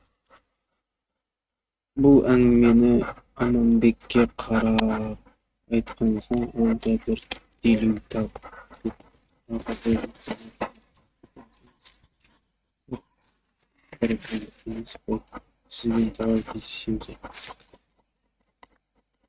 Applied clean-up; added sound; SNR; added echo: neural mask model RNNoise.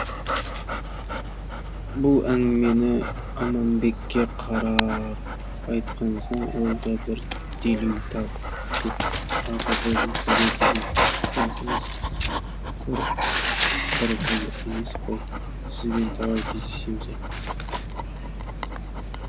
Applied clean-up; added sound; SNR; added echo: none; Dog; 0 dB; none.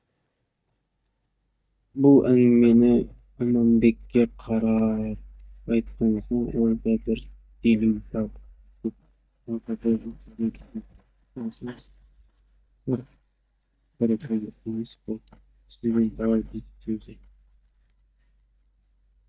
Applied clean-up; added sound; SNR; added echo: neural mask model DeepFilterNet 3.